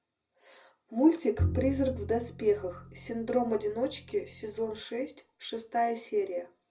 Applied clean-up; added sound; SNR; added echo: none; Bowed string instrument; 6 dB; reverberation time 0.4 s.